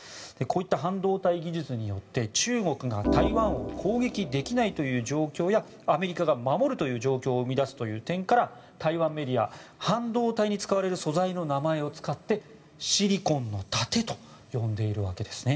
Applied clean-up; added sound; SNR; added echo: none; Organ; 3 dB; reverberation time 1.6 s.